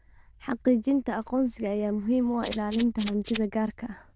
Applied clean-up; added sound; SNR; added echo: neural diffusion model UNIVERSE++.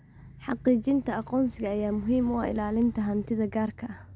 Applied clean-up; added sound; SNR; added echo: none; none; none; none.